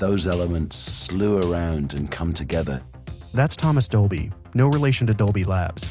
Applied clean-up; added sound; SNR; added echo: none; none; none; none.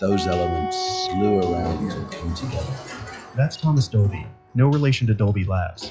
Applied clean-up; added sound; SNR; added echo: classical method log-MMSE.